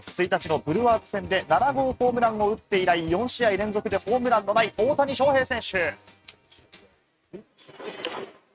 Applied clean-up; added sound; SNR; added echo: neural mask model RNNoise.